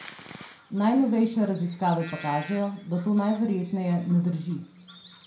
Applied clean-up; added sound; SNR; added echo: none; Bird vocalization, bird call, bird song; 19 dB; reverberation time 0.5 s.